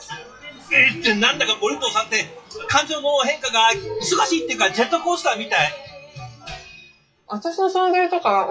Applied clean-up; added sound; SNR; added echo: classical method WPE with log-MMSE.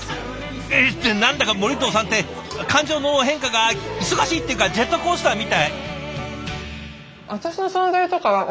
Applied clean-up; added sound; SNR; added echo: none; none; none; none.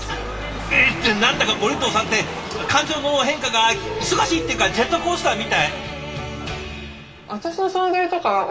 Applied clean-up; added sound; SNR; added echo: none; Rain / Dog; 15 dB; reverberation time 0.9 s.